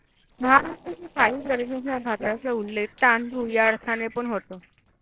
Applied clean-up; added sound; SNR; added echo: neural separator model SepFormer DNS4.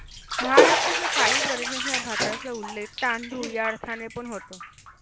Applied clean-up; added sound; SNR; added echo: none; Bathtub (filling or washing); -4 dB; none.